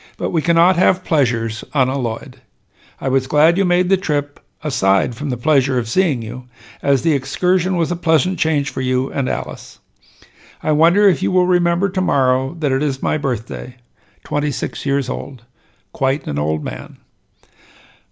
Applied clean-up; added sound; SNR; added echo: none; none; none; none.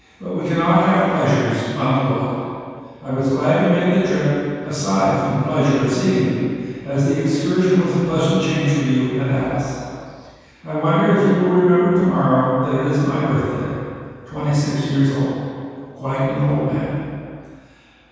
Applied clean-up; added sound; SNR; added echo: none; none; none; reverberation time 2.1 s.